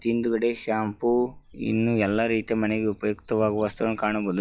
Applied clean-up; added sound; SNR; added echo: classical method log-MMSE.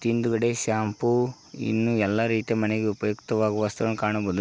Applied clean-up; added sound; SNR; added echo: none; none; none; none.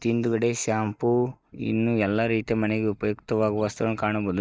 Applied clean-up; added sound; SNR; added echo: neural mask model DeepFilterNet 3.